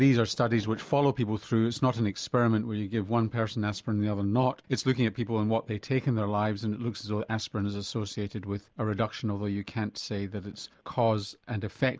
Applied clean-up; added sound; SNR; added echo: none; none; none; none.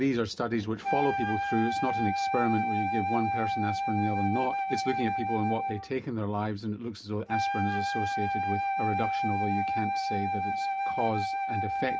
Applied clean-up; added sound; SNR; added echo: none; Wind instrument, woodwind instrument; -1 dB; reverberation time 0.3 s.